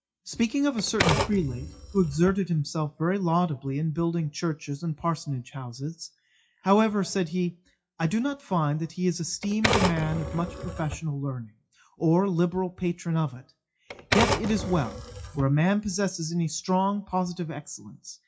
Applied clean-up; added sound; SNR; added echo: classical method WPE with log-MMSE.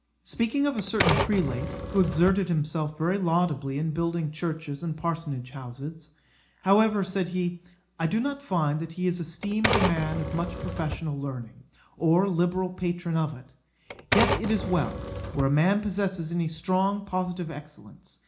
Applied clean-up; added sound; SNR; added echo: none; Typewriter; 3 dB; reverberation time 0.4 s.